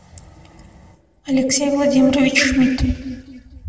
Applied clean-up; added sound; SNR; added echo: none; none; none; reverberation time 1.6 s.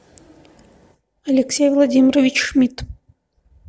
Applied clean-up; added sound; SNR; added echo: none; none; none; none.